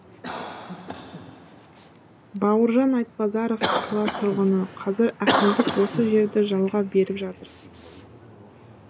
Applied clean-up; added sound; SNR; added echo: none; Cough; 7 dB; none.